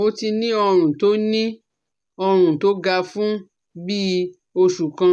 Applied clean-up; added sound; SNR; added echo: none; none; none; none.